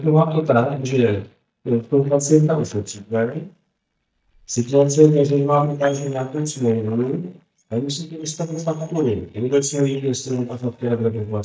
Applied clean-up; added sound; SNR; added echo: neural mask model DeepFilterNet 3.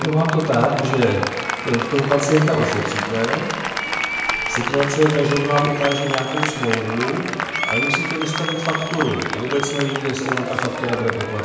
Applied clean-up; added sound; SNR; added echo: none; Applause; 4 dB; reverberation time 0.9 s.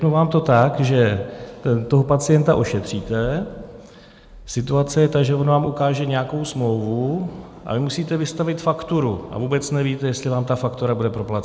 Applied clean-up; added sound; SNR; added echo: none; none; none; none.